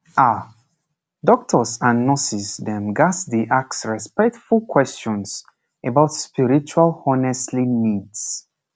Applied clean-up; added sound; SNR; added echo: none; none; none; none.